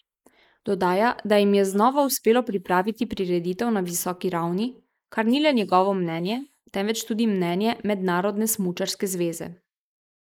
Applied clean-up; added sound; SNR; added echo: neural mask model Resemble Enhance denoiser.